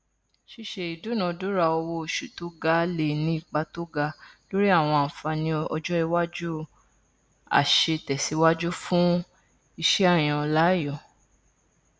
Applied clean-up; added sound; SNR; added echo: none; none; none; none.